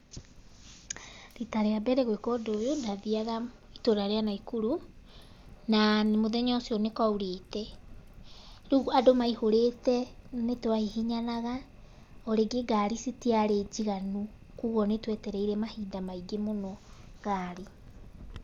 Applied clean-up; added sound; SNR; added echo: none; Crackle; 20 dB; none.